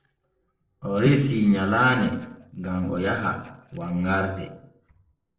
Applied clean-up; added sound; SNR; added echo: neural separator model SepFormer DNS4.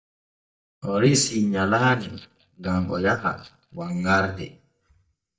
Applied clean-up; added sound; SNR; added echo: neural mask model DeepFilterNet 3.